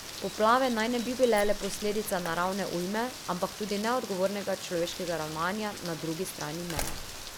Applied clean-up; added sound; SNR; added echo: none; Rain + Slam; 9 dB; none.